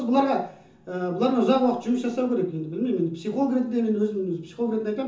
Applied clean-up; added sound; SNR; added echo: none; none; none; reverberation time 0.6 s.